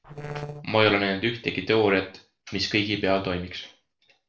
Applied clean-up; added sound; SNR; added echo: neural separator model SepFormer DNS4.